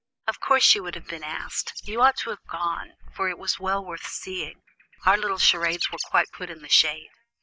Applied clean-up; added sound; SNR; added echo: neural mask model DeepFilterNet 3.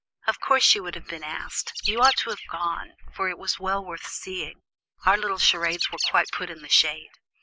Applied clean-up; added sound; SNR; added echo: neural mask model Resemble Enhance denoiser.